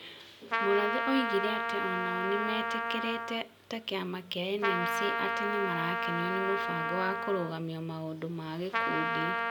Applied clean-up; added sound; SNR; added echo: none; Trumpet; -1 dB; none.